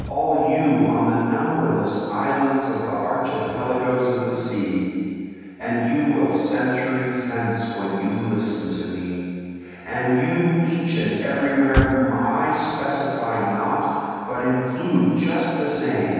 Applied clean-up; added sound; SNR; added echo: none; Motor vehicle (road); 15 dB; reverberation time 2.1 s.